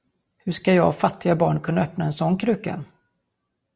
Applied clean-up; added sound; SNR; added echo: none; none; none; none.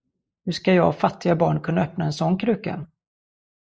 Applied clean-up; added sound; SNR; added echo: neural mask model Resemble Enhance denoiser.